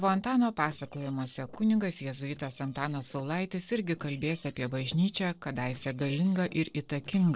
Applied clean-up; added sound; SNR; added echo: neural separator model SepFormer DNS4.